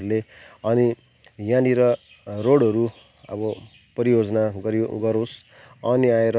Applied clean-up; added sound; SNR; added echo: none; none; none; none.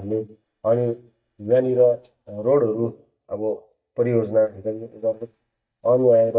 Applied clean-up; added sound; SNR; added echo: neural mask model DeepFilterNet 3.